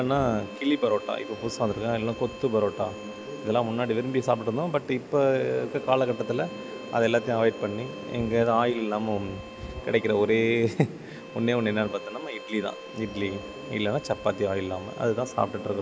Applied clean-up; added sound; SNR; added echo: none; Bowed string instrument; 17 dB; none.